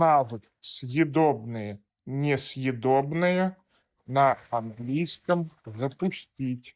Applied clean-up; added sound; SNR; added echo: neural mask model DeepFilterNet 3.